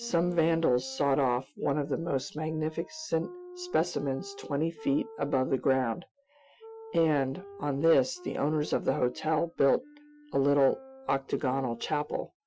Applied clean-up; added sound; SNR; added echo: classical method Wiener filter.